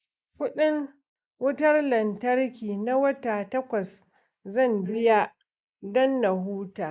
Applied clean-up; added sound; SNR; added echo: neural mask model Resemble Enhance denoiser.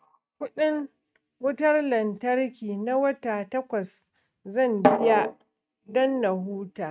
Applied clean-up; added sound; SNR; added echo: neural mask model RNNoise.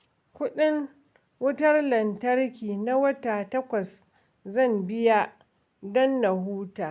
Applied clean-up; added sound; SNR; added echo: none; none; none; none.